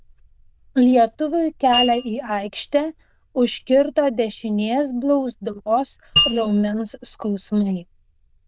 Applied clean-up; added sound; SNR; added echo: neural diffusion model UNIVERSE++.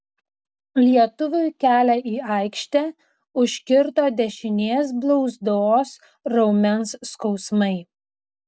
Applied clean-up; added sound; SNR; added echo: none; none; none; none.